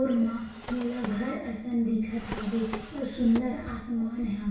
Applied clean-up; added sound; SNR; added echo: none; Drawer open or close; 13 dB; reverberation time 0.6 s.